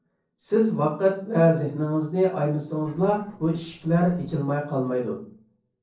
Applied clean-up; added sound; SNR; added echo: neural separator model SepFormer DNS4.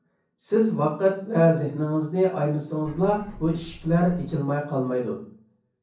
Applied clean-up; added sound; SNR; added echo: none; Bird; 18 dB; reverberation time 0.6 s.